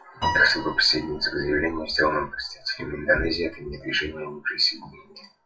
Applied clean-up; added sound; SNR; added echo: classical method WPE with log-MMSE.